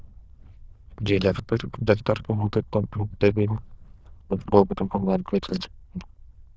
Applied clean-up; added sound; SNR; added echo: neural diffusion model UNIVERSE++.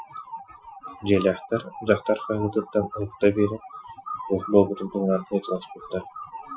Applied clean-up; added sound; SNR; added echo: classical method Wiener filter.